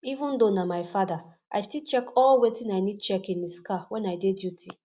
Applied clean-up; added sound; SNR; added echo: none; none; none; none.